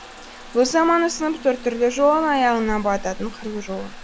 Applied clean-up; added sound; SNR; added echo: none; Trickle, dribble / Bathtub (filling or washing) / Water tap, faucet; 15 dB; none.